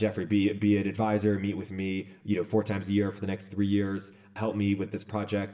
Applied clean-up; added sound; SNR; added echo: none; none; none; reverberation time 0.9 s.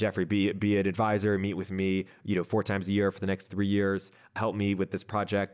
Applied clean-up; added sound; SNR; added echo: none; none; none; none.